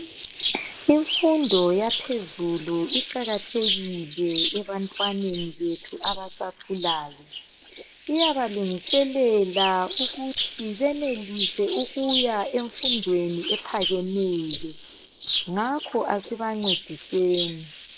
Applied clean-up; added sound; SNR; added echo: neural mask model Resemble Enhance denoiser.